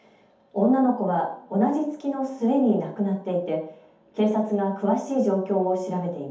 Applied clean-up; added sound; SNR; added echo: none; none; none; reverberation time 0.6 s.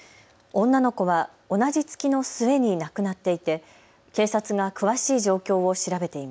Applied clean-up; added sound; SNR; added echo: none; none; none; none.